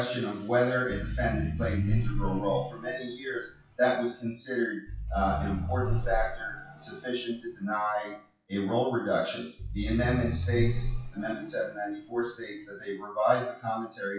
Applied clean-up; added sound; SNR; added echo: classical method WPE with log-MMSE.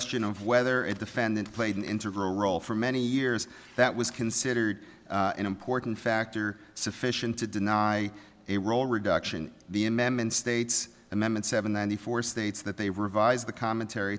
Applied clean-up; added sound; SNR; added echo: none; none; none; none.